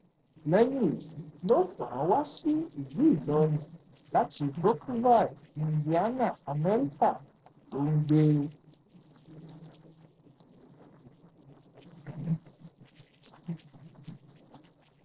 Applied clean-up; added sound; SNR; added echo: neural separator model SepFormer DNS4.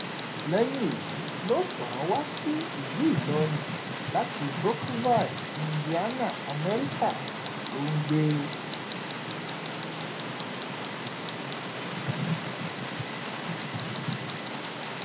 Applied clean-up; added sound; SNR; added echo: none; Tick; 2 dB; reverberation time 0.4 s.